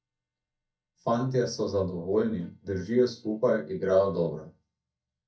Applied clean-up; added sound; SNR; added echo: neural mask model DeepFilterNet 3.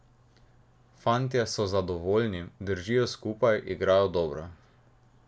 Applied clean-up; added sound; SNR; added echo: none; none; none; none.